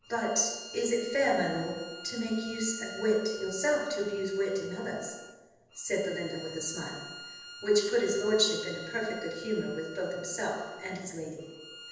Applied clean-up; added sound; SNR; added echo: none; Bowed string instrument; 14 dB; reverberation time 1.1 s.